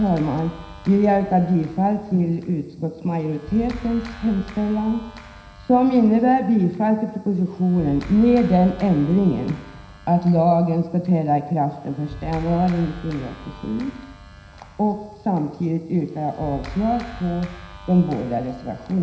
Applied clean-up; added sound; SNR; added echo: none; Clapping; 18 dB; reverberation time 0.9 s.